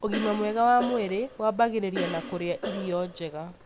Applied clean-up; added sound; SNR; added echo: none; Cough; 11 dB; none.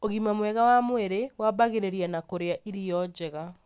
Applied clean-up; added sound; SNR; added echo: none; none; none; none.